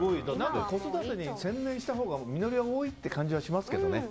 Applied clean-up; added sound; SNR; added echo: none; none; none; none.